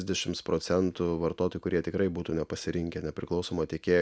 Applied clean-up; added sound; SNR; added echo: none; none; none; none.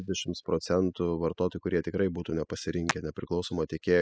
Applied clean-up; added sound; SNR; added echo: classical method spectral subtraction.